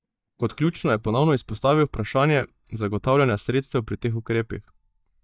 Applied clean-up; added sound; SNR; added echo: neural mask model DeepFilterNet 3.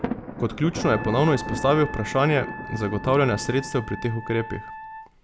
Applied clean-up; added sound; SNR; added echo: none; Wind instrument, woodwind instrument + Thunder; 9 dB; none.